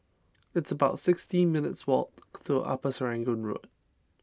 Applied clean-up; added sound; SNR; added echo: none; none; none; none.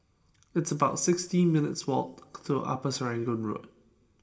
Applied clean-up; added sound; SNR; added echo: none; none; none; reverberation time 0.5 s.